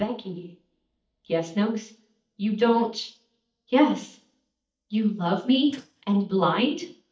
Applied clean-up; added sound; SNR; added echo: neural mask model DeepFilterNet 3.